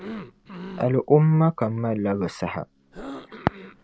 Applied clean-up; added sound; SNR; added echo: none; Cough; 17 dB; none.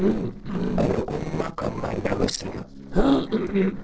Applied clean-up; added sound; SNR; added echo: neural separator model SepFormer DNS4.